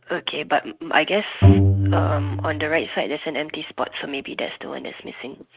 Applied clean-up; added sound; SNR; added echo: neural mask model RNNoise.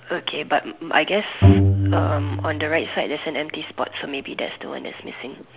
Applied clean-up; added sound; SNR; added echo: none; Bowed string instrument; -4 dB; none.